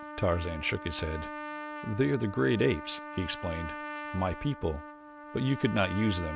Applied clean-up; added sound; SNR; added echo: none; Trumpet; 10 dB; none.